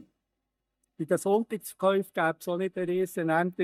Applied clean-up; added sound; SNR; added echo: neural mask model DeepFilterNet 3.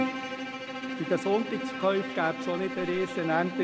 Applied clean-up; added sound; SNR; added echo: none; Bowed string instrument; 4 dB; none.